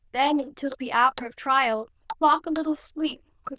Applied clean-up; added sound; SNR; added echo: neural diffusion model UNIVERSE++.